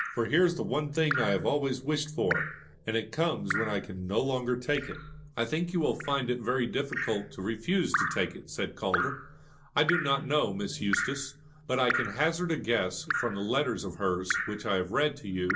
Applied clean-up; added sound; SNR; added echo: none; Drip; 7 dB; reverberation time 0.2 s.